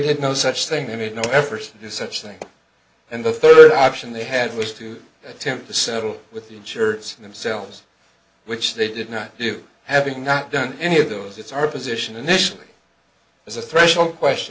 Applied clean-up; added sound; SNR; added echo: none; none; none; none.